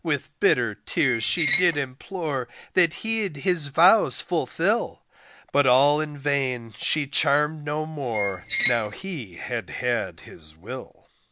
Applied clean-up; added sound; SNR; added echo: none; Squeak; -3 dB; none.